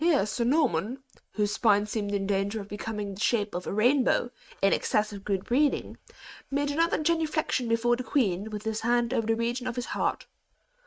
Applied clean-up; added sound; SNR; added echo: neural mask model RNNoise.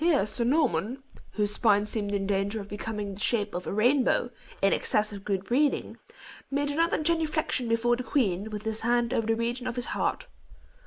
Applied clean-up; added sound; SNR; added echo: neural mask model Resemble Enhance denoiser.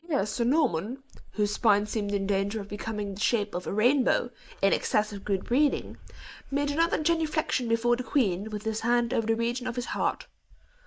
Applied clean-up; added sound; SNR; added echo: neural mask model DeepFilterNet 3.